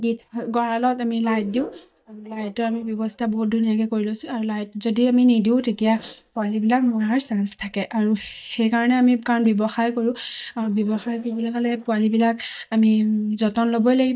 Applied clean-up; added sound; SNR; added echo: neural mask model DeepFilterNet 3.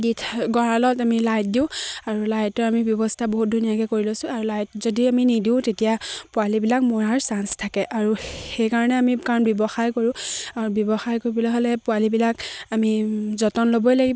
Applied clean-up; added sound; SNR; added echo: none; none; none; none.